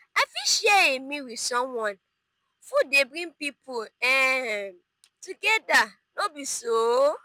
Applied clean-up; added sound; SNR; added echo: none; none; none; none.